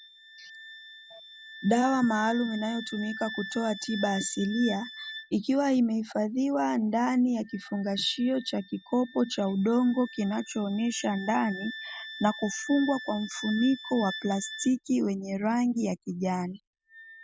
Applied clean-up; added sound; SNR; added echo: none; Wind instrument, woodwind instrument; 14 dB; none.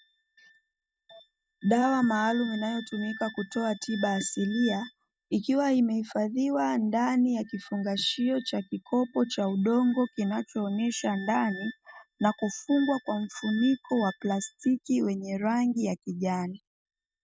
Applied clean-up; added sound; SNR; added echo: neural mask model RNNoise.